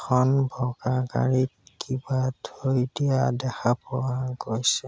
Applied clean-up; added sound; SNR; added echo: none; none; none; none.